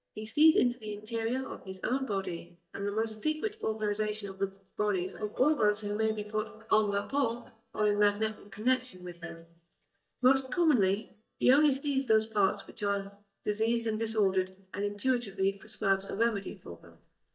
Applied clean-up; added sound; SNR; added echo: neural mask model DeepFilterNet 3.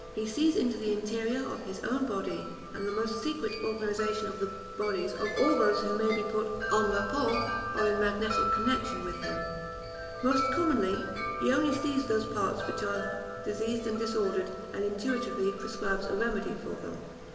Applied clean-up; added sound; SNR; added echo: none; Wind chime; 6 dB; reverberation time 2.5 s.